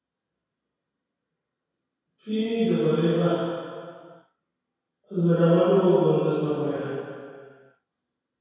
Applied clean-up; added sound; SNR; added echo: none; none; none; reverberation time 2.0 s.